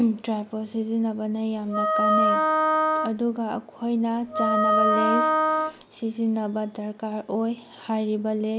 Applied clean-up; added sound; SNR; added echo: none; Wind instrument, woodwind instrument; -5 dB; none.